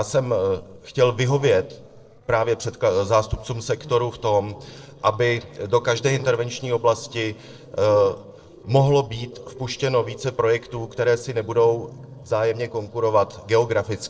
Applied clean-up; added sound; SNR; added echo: neural separator model SepFormer DNS4.